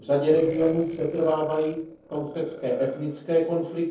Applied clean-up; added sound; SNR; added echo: neural separator model SepFormer DNS4.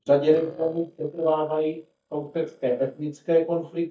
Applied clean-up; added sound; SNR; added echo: neural mask model DeepFilterNet 3.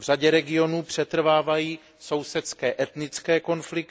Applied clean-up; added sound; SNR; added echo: none; none; none; none.